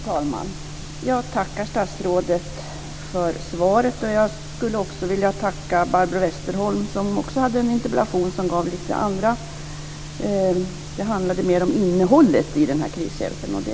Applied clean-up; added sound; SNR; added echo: none; none; none; none.